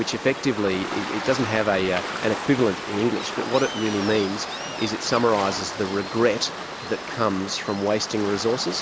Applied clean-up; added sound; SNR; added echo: none; Waves, surf; 8 dB; none.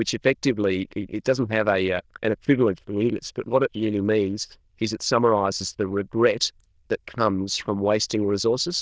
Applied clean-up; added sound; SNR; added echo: neural diffusion model UNIVERSE++.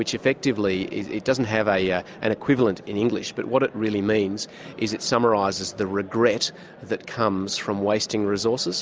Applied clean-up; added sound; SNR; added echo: none; none; none; none.